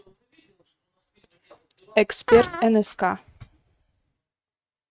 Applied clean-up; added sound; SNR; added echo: neural mask model RNNoise.